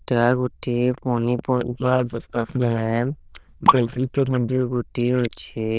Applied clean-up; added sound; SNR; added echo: neural diffusion model UNIVERSE++.